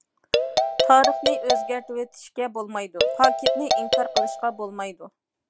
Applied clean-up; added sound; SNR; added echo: none; Marimba, xylophone; -2 dB; none.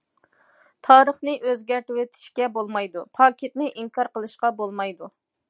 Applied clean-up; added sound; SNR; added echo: none; none; none; none.